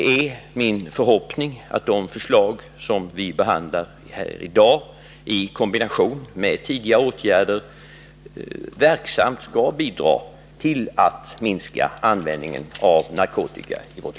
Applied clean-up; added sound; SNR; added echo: none; none; none; none.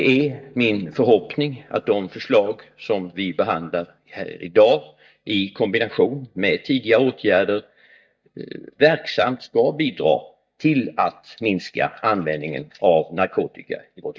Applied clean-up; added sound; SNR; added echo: neural mask model DeepFilterNet 3.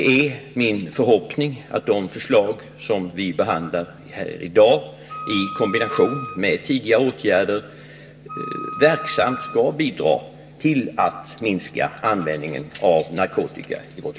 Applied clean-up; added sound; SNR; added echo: none; Wind instrument, woodwind instrument; 11 dB; reverberation time 2.8 s.